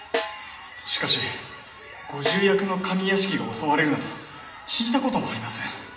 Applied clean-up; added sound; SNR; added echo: none; Snare drum; 10 dB; reverberation time 0.9 s.